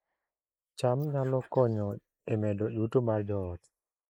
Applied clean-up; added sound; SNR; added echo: neural mask model Resemble Enhance denoiser.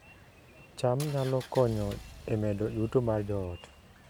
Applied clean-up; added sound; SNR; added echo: none; Engine; 15 dB; none.